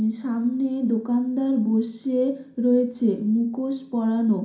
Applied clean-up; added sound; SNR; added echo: none; none; none; reverberation time 0.5 s.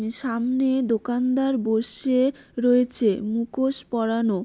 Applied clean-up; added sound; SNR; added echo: none; none; none; none.